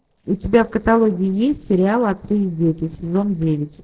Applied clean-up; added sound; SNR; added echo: neural separator model SepFormer DNS4.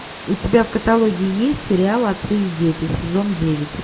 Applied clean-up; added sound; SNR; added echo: none; Water; 15 dB; reverberation time 0.3 s.